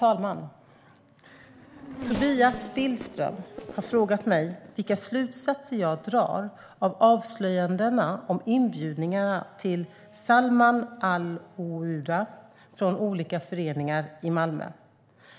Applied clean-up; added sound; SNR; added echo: none; Race car, auto racing / Accelerating, revving, vroom; 18 dB; none.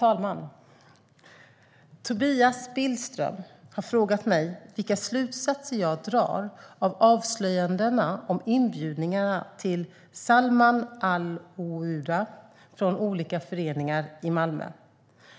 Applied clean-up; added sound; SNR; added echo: none; none; none; none.